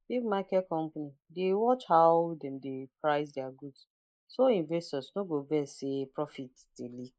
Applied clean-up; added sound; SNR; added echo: neural mask model Resemble Enhance denoiser.